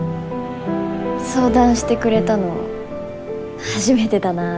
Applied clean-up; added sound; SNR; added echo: none; none; none; none.